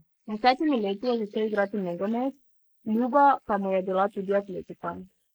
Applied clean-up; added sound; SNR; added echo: neural mask model Resemble Enhance denoiser.